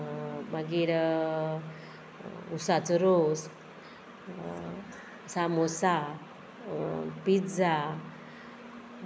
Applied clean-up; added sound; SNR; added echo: none; none; none; none.